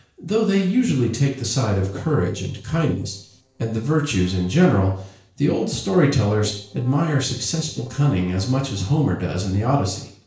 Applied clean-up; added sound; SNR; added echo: neural separator model SepFormer DNS4.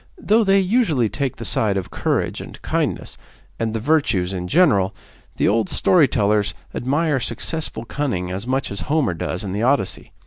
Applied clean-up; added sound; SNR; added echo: none; none; none; none.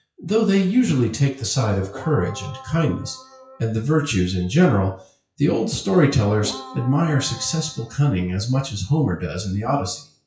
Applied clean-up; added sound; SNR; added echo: classical method WPE with log-MMSE.